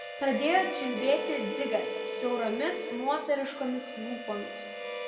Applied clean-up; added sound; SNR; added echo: none; Harmonica; 5 dB; reverberation time 1.7 s.